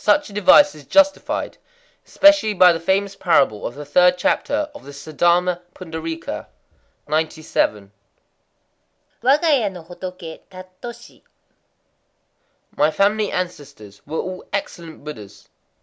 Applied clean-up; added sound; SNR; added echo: none; none; none; none.